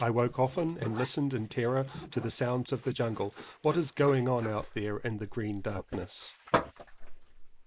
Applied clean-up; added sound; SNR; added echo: neural mask model Resemble Enhance denoiser.